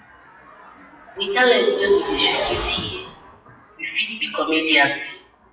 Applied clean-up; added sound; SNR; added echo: classical method WPE with log-MMSE.